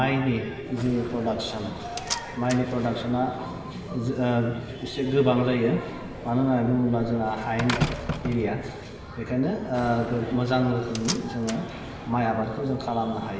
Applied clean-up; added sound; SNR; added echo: none; Slam; 10 dB; reverberation time 1.5 s.